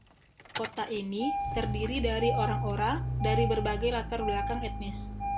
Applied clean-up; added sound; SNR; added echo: none; Engine starting; 0 dB; none.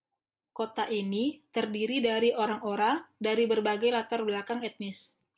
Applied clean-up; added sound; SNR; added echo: none; none; none; none.